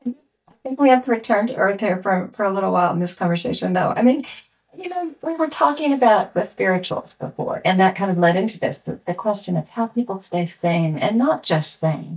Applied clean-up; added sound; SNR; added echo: neural mask model DeepFilterNet 3.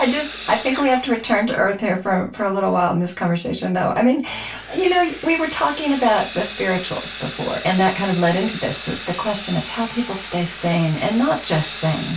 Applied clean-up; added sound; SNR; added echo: none; Sawing; 14 dB; reverberation time 0.2 s.